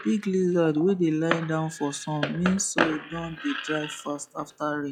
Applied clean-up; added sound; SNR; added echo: classical method log-MMSE.